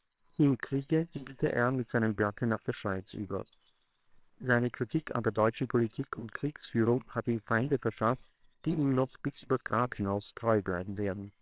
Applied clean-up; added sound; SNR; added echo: neural separator model SepFormer WHAMR!.